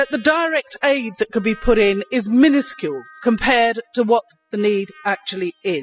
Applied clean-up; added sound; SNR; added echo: classical method spectral subtraction.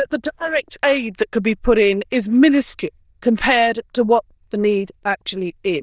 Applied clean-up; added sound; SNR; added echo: neural diffusion model UNIVERSE++.